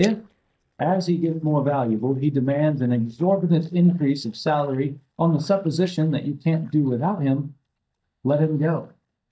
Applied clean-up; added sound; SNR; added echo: neural mask model DeepFilterNet 3.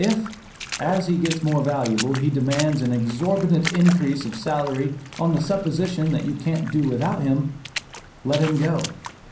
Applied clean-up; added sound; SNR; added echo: none; Water / Splash, splatter; 13 dB; reverberation time 0.6 s.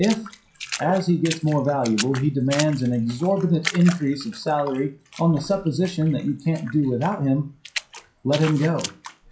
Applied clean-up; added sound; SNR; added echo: classical method WPE with log-MMSE.